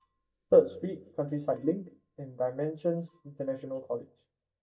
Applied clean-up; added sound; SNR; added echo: neural mask model DeepFilterNet 3.